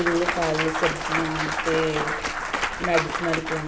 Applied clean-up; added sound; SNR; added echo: none; Applause / Cheering / Clapping; 0 dB; reverberation time 2.7 s.